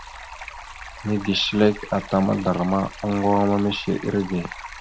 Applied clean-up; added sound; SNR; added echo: none; Stream; 15 dB; none.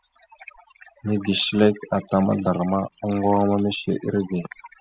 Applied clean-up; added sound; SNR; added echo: classical method spectral subtraction.